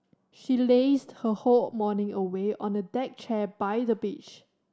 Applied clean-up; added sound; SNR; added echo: none; none; none; none.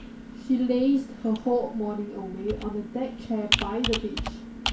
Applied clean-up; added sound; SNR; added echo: none; Computer keyboard; 5 dB; reverberation time 0.3 s.